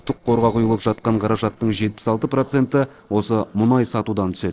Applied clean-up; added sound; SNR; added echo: neural separator model SepFormer DNS4.